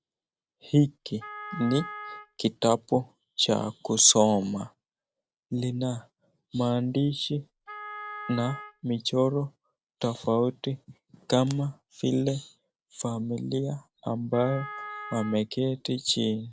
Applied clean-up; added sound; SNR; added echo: none; Wind instrument, woodwind instrument; 13 dB; none.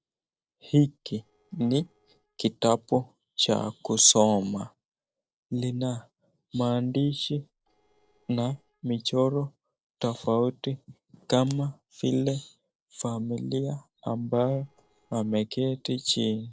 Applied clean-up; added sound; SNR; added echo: neural separator model SepFormer DNS4.